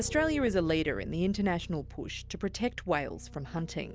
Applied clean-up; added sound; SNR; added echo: none; Bass guitar; 12 dB; none.